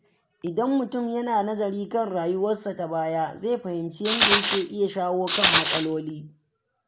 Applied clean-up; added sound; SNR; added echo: none; Rattle; -4 dB; none.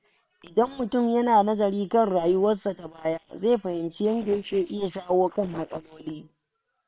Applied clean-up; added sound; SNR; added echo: neural separator model SepFormer WHAM!.